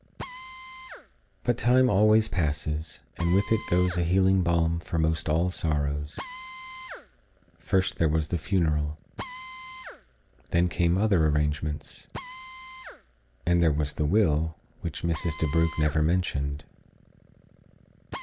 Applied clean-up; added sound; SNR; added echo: none; Drill; 17 dB; none.